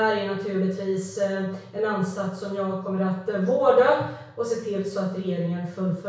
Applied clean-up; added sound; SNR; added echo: none; none; none; reverberation time 0.6 s.